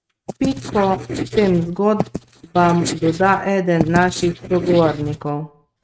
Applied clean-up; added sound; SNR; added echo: neural mask model RNNoise.